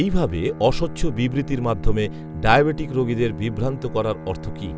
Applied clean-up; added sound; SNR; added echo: none; Bowed string instrument; 13 dB; none.